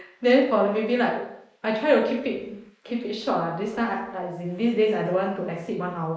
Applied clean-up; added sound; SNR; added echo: neural mask model Resemble Enhance denoiser.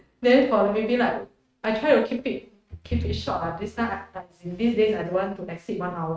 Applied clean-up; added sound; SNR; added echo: neural mask model RNNoise.